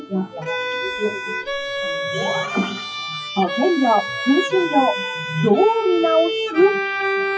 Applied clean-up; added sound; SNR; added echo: classical method WPE with log-MMSE.